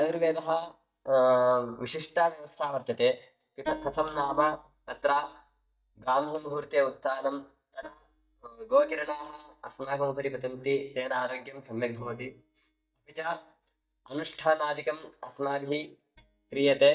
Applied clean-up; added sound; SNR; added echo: neural mask model DeepFilterNet 3.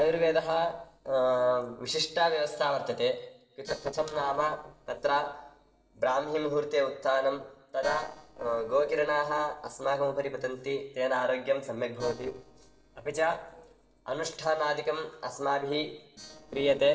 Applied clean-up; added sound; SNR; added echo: neural separator model SepFormer DNS4.